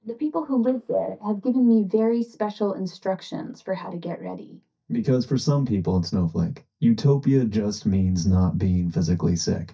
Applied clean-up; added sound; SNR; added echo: neural mask model DeepFilterNet 3.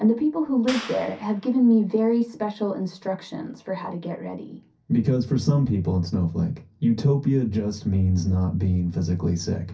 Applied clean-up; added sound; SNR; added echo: none; Clapping; 18 dB; reverberation time 0.3 s.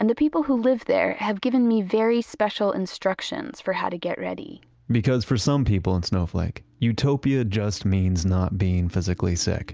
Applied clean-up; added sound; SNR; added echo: none; none; none; none.